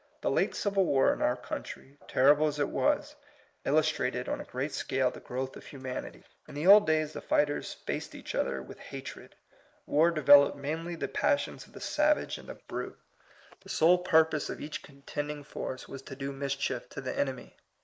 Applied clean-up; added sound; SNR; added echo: neural mask model Resemble Enhance denoiser.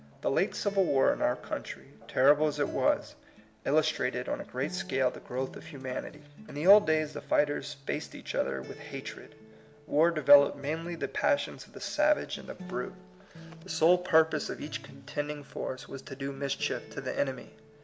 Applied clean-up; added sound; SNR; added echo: none; Acoustic guitar; 20 dB; none.